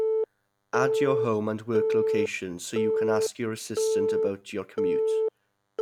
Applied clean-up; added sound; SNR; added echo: none; Telephone; -4 dB; none.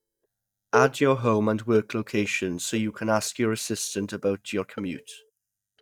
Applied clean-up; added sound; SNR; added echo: neural mask model DeepFilterNet 3.